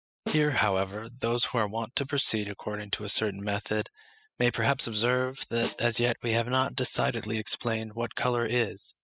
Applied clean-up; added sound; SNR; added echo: classical method spectral subtraction.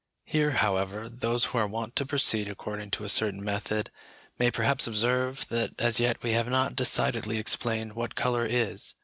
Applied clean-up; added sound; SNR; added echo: none; none; none; none.